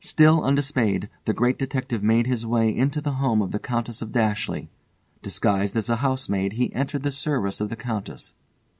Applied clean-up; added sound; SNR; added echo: none; none; none; none.